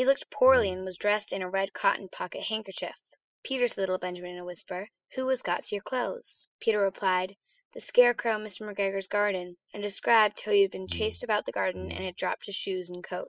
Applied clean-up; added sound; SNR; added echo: classical method spectral subtraction.